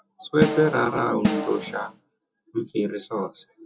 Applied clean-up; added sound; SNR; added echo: none; Snare drum; 2 dB; reverberation time 0.2 s.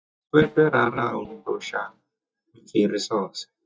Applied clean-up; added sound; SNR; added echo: neural mask model DeepFilterNet 3.